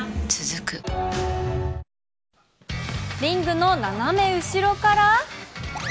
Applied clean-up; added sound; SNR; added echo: none; none; none; none.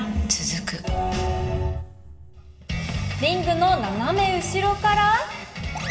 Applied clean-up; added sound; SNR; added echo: none; none; none; reverberation time 2.6 s.